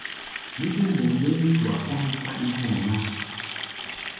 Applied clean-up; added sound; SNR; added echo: none; Water tap, faucet; 9 dB; reverberation time 1.0 s.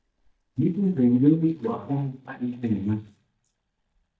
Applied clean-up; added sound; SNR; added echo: neural mask model DeepFilterNet 3.